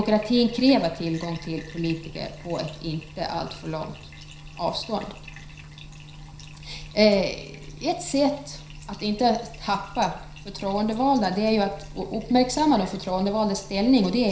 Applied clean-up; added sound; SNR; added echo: none; Bathtub (filling or washing); 18 dB; reverberation time 0.5 s.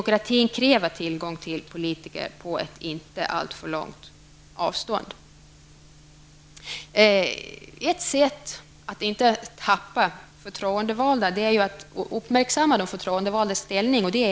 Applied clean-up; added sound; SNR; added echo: none; none; none; none.